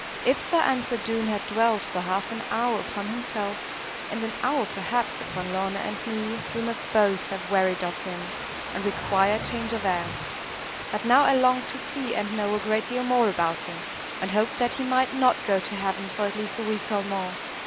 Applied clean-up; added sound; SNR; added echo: none; Water; 7 dB; none.